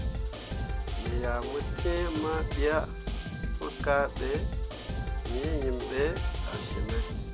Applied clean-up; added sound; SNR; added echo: none; Drum kit; -1 dB; none.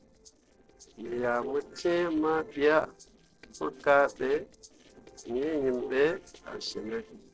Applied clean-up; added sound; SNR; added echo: neural separator model SepFormer DNS4.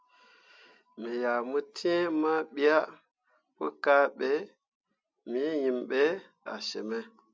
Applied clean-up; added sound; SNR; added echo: none; none; none; none.